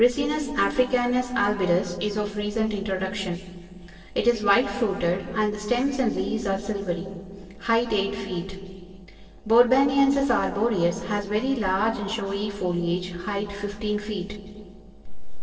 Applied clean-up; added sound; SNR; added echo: neural separator model SepFormer DNS4.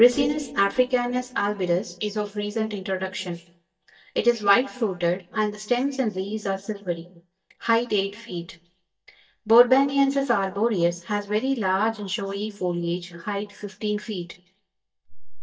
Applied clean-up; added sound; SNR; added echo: neural mask model DeepFilterNet 3.